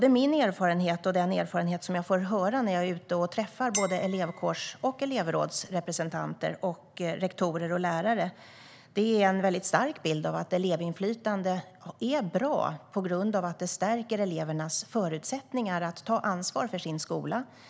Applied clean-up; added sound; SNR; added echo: none; Chink, clink; 13 dB; none.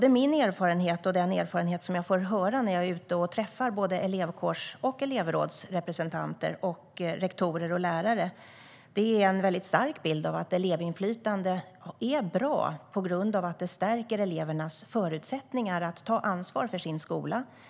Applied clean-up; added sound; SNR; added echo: none; none; none; none.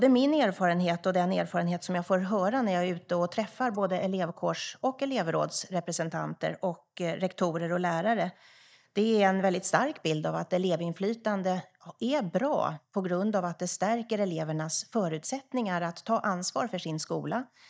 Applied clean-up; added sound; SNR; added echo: neural mask model DeepFilterNet 3.